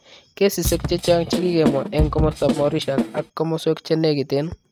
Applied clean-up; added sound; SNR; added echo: neural mask model RNNoise.